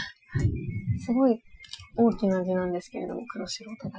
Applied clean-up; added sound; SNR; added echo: classical method Wiener filter.